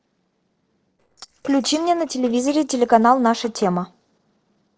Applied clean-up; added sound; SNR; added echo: neural separator model SepFormer DNS4.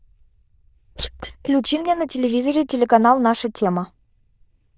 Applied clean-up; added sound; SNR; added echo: neural diffusion model UNIVERSE++.